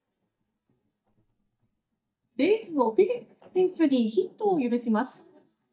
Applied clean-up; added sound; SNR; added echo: neural mask model DeepFilterNet 3.